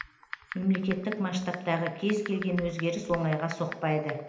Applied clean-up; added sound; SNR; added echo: none; Typing; 13 dB; reverberation time 0.9 s.